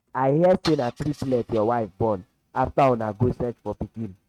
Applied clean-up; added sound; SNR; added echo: neural mask model RNNoise.